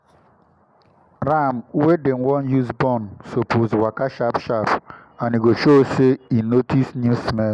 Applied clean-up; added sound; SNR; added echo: none; none; none; none.